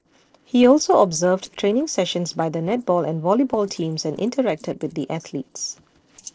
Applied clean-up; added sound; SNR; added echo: neural separator model SepFormer DNS4.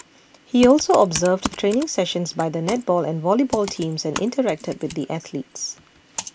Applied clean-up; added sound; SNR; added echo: none; Computer keyboard; 14 dB; none.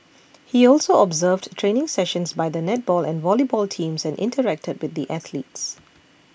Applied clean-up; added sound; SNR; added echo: none; none; none; none.